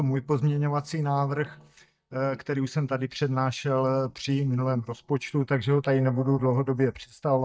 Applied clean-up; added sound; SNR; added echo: neural mask model DeepFilterNet 3.